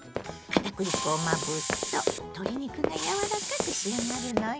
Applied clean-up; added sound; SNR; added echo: none; Run + Hiss; 0 dB; none.